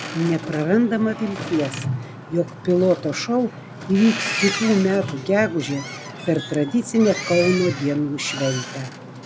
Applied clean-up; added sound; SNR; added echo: none; Boat, Water vehicle; 9 dB; none.